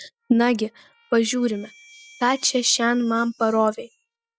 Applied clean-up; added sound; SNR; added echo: classical method Wiener filter.